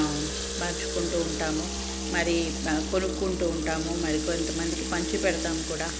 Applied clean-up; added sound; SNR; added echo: none; Water tap, faucet + Musical instrument; 2 dB; none.